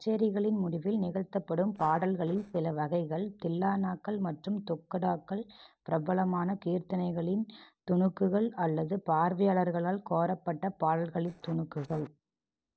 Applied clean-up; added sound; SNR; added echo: neural separator model SepFormer DNS4.